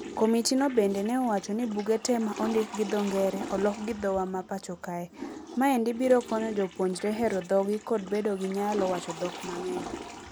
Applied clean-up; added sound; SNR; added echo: none; Toilet flush / Water; 13 dB; none.